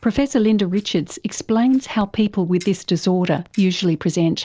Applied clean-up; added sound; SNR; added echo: neural separator model SepFormer DNS4.